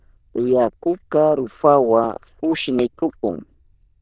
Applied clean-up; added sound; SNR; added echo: neural diffusion model UNIVERSE++.